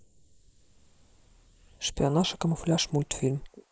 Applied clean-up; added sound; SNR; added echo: neural mask model Resemble Enhance denoiser.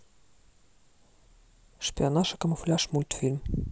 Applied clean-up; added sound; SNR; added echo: none; none; none; none.